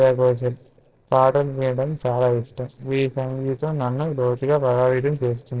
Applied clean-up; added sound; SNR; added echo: neural separator model SepFormer DNS4.